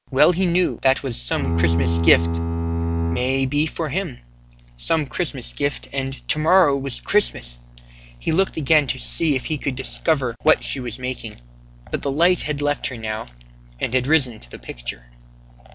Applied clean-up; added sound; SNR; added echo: none; Bowed string instrument; -1 dB; none.